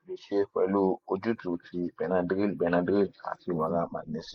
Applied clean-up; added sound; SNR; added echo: neural mask model Resemble Enhance denoiser.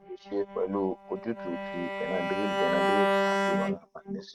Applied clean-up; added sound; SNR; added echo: neural mask model RNNoise.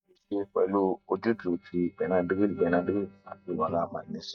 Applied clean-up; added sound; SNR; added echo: neural mask model DeepFilterNet 3.